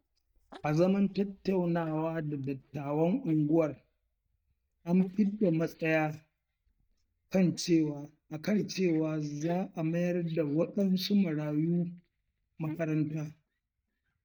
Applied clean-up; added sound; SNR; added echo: neural mask model DeepFilterNet 3.